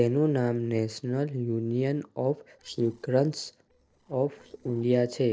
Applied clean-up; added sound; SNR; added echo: neural separator model SepFormer DNS4.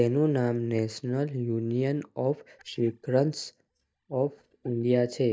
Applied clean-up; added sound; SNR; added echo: neural mask model DeepFilterNet 3.